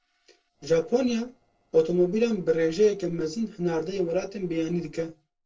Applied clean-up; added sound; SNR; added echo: neural separator model SepFormer DNS4.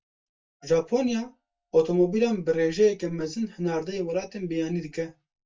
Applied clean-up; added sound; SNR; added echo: neural mask model DeepFilterNet 3.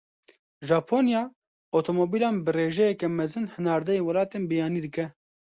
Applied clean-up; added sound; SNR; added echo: none; none; none; none.